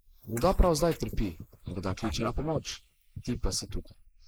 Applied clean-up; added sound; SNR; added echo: neural mask model Resemble Enhance denoiser.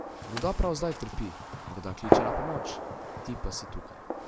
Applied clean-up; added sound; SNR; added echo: none; Gunshot, gunfire; -3 dB; none.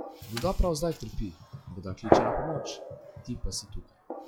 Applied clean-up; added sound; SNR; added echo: classical method log-MMSE.